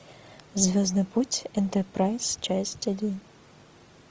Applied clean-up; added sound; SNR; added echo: none; none; none; none.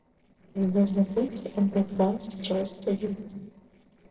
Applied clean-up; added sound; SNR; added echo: neural separator model SepFormer DNS4.